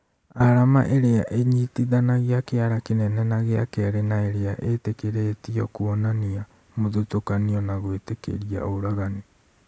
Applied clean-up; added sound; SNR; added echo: none; none; none; none.